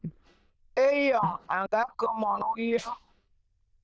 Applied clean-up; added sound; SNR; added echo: neural diffusion model UNIVERSE++.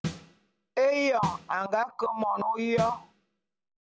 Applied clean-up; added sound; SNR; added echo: none; Snare drum; 10 dB; none.